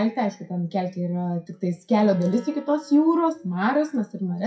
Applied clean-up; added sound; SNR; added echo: classical method WPE with log-MMSE.